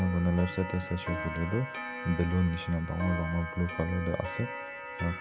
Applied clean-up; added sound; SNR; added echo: none; Clock; 8 dB; none.